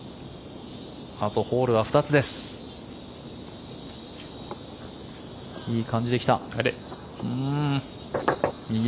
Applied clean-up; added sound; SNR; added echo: none; Knock; -3 dB; none.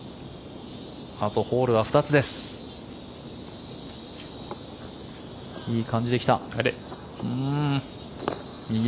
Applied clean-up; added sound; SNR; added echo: none; none; none; none.